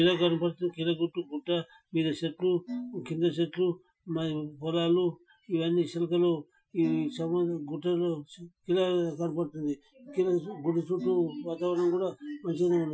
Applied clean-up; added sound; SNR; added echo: classical method Wiener filter.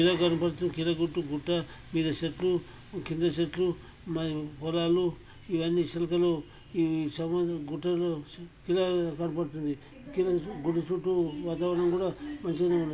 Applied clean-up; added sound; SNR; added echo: none; none; none; none.